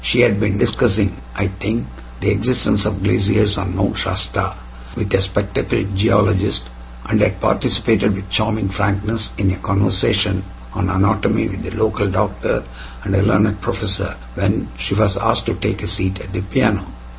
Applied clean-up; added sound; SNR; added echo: none; none; none; none.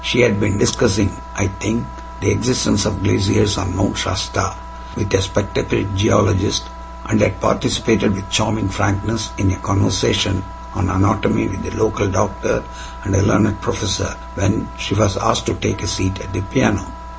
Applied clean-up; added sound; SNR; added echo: none; Wind instrument, woodwind instrument; 18 dB; none.